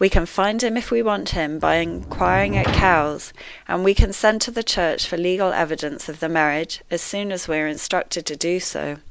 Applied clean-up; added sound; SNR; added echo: none; Sliding door; 7 dB; none.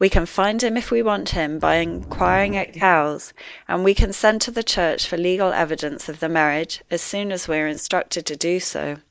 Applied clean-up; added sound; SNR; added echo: neural mask model DeepFilterNet 3.